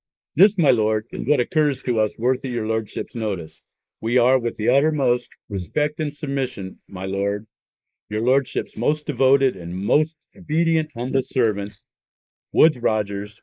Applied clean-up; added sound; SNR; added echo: neural mask model Resemble Enhance denoiser.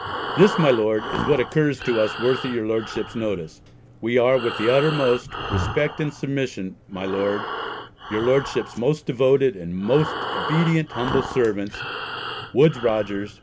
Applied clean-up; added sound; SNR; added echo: none; Breathing; 9 dB; none.